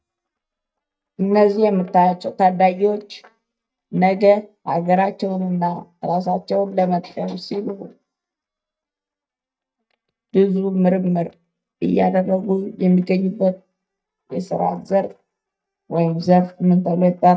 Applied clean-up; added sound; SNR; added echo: neural mask model DeepFilterNet 3.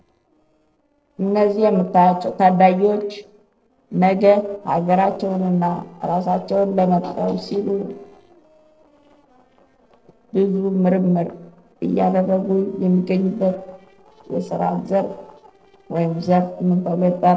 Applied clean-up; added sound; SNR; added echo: neural separator model SepFormer DNS4.